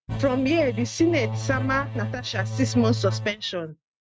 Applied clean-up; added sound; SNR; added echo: neural mask model RNNoise.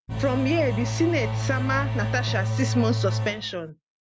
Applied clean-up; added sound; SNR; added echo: none; Engine / Domestic sounds, home sounds; 0 dB; none.